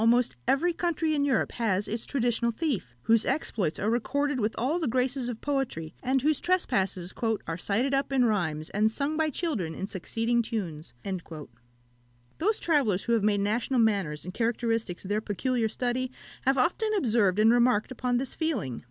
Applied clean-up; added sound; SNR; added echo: none; none; none; none.